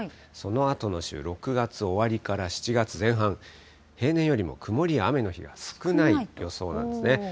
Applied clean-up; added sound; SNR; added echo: none; none; none; none.